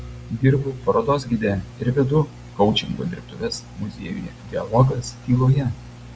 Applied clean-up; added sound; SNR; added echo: none; Microwave oven; 18 dB; none.